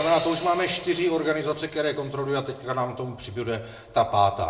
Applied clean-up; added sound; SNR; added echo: none; Crash cymbal; 10 dB; reverberation time 0.6 s.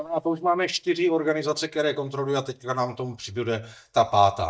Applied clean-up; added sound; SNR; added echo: neural mask model DeepFilterNet 3.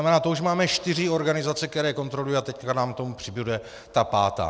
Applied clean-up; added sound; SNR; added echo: none; none; none; none.